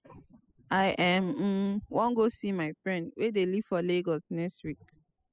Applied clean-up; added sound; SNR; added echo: classical method spectral subtraction.